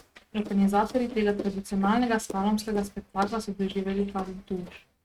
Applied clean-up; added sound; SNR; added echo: neural mask model RNNoise.